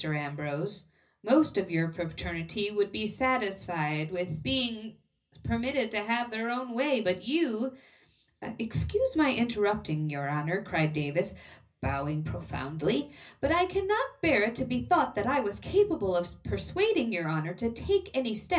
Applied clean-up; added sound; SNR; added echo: none; none; none; reverberation time 0.4 s.